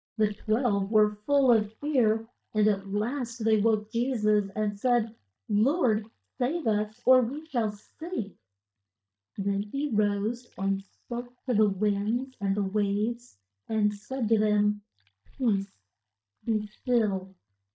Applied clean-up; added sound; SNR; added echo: neural mask model DeepFilterNet 3.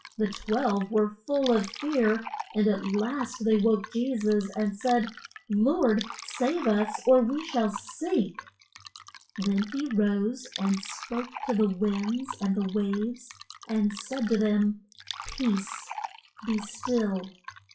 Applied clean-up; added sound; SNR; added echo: classical method WPE with log-MMSE.